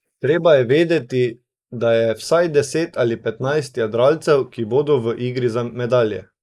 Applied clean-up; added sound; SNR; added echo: neural mask model Resemble Enhance denoiser.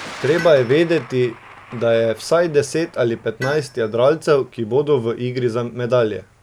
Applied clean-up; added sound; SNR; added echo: none; Tools + Thunder; 19 dB; none.